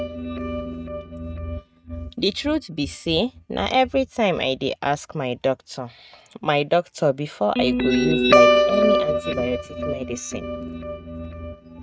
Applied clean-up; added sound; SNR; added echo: neural mask model RNNoise.